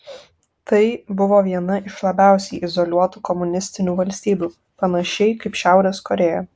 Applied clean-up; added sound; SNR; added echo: none; none; none; none.